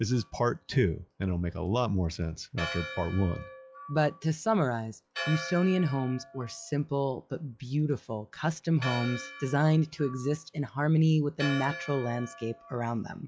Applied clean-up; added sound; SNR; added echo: classical method log-MMSE.